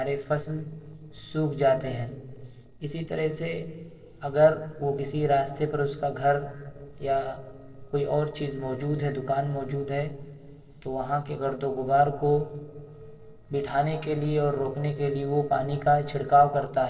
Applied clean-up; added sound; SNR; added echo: neural separator model SepFormer DNS4.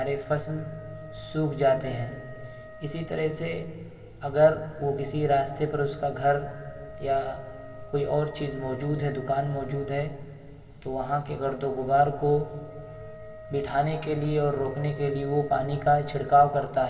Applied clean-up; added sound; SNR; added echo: none; Wind instrument, woodwind instrument; 19 dB; reverberation time 2.1 s.